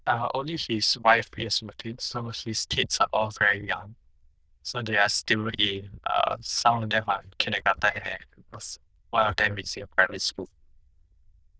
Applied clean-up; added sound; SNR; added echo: neural diffusion model UNIVERSE++.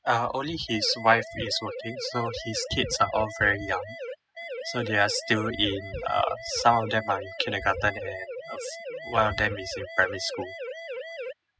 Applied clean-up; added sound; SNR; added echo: classical method spectral subtraction.